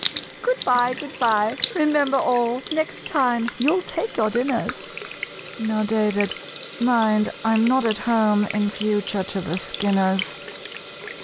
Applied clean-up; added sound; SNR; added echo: none; Sink (filling or washing) / Water tap, faucet; 11 dB; none.